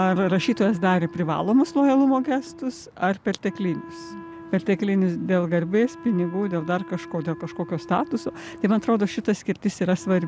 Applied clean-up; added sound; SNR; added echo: none; Wind instrument, woodwind instrument; 18 dB; none.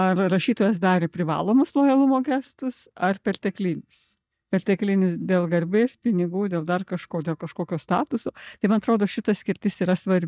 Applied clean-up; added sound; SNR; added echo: neural mask model DeepFilterNet 3.